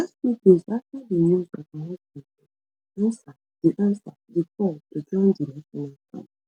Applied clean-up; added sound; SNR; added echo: none; none; none; none.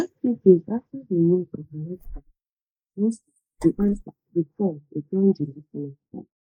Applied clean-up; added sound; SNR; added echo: neural mask model Resemble Enhance denoiser.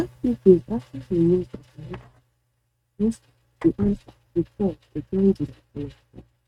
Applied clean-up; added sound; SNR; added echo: neural mask model RNNoise.